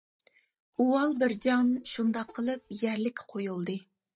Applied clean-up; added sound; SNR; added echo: neural mask model DeepFilterNet 3.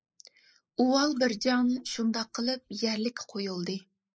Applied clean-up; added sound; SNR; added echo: neural mask model Resemble Enhance denoiser.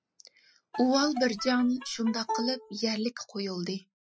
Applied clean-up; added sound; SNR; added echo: classical method Wiener filter.